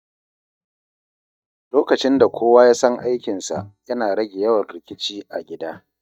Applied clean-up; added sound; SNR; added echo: neural mask model DeepFilterNet 3.